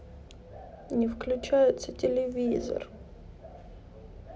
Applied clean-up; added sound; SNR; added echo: none; none; none; none.